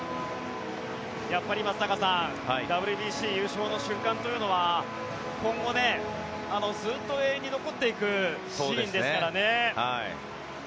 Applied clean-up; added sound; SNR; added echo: none; none; none; none.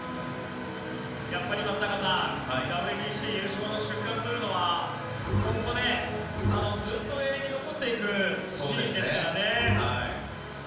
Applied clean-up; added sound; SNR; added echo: none; Bowed string instrument; 2 dB; reverberation time 0.7 s.